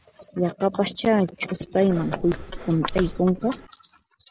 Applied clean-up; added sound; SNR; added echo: none; Breathing; 12 dB; none.